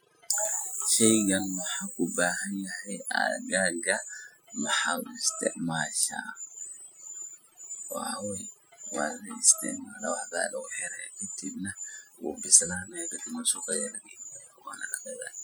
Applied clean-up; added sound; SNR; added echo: classical method Wiener filter.